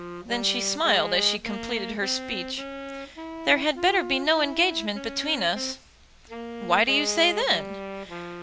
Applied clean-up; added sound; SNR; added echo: none; Wind instrument, woodwind instrument; 9 dB; none.